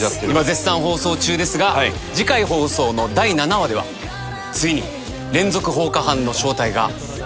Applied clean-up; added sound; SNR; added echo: none; none; none; none.